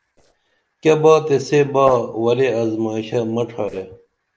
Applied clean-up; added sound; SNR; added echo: neural separator model SepFormer DNS4.